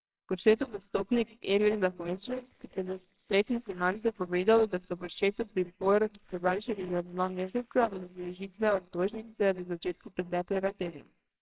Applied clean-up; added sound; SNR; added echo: neural separator model SepFormer WHAMR!.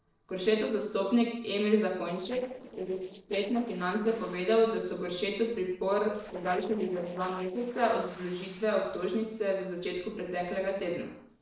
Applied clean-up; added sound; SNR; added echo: neural separator model SepFormer DNS4.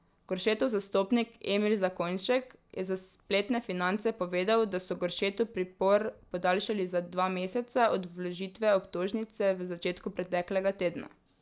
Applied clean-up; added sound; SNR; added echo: none; none; none; none.